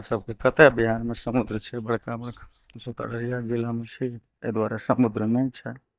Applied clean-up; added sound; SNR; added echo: neural mask model DeepFilterNet 3.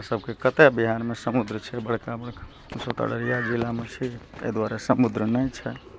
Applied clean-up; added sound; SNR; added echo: none; none; none; none.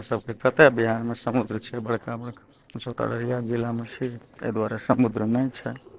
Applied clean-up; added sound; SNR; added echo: neural separator model SepFormer DNS4.